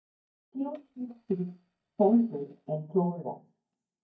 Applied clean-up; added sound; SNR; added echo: neural mask model DeepFilterNet 3.